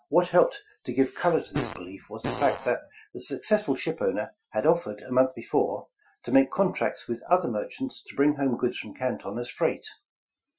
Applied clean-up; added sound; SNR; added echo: classical method Wiener filter.